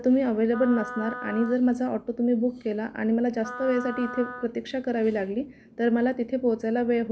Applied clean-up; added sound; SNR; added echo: none; Wind instrument, woodwind instrument; 13 dB; none.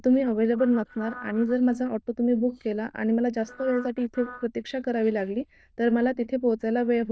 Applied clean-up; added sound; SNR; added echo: neural diffusion model UNIVERSE++.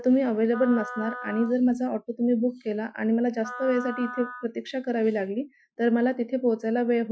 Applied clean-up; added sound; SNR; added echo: classical method Wiener filter.